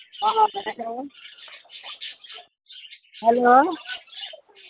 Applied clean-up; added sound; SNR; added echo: none; Chirp, tweet; 17 dB; none.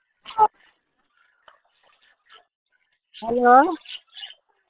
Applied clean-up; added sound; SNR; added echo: neural separator model SepFormer WHAM!.